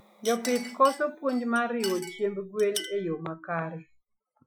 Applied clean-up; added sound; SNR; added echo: classical method Wiener filter.